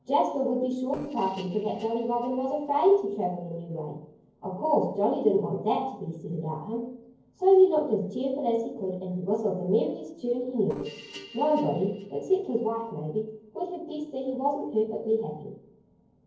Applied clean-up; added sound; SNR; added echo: neural separator model SepFormer DNS4.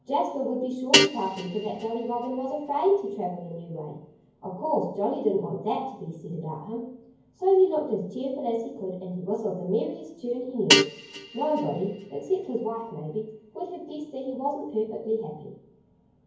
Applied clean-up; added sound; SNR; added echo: none; Guitar; 0 dB; reverberation time 0.9 s.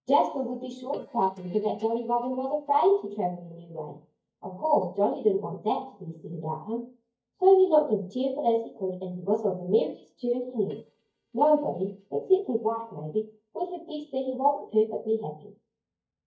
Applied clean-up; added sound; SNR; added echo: neural mask model DeepFilterNet 3.